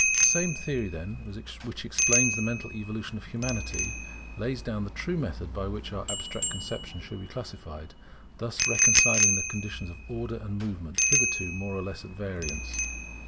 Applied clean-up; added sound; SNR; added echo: none; Bicycle bell; -4 dB; none.